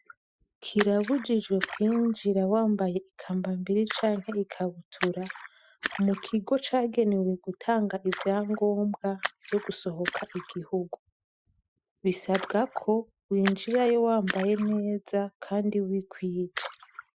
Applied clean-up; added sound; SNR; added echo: classical method Wiener filter.